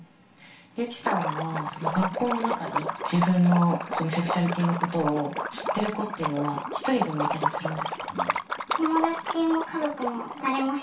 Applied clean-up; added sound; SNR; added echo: none; Liquid; 4 dB; reverberation time 0.3 s.